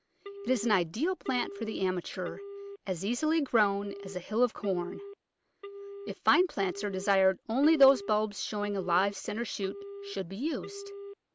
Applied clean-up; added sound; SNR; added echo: none; Telephone; 14 dB; none.